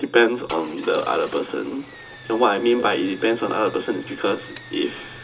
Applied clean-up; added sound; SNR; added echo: none; Engine starting / Car; 19 dB; reverberation time 0.2 s.